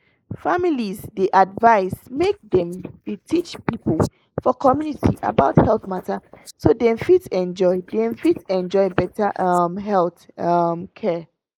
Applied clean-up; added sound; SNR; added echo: neural mask model Resemble Enhance denoiser.